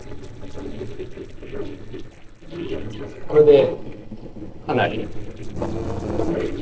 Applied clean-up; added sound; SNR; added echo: neural separator model SepFormer DNS4.